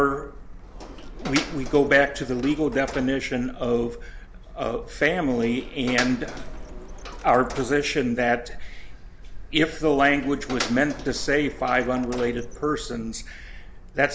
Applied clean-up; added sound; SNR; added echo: none; Door + Printer; 13 dB; none.